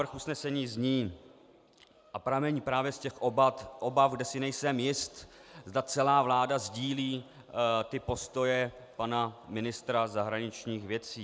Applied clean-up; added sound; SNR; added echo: none; none; none; none.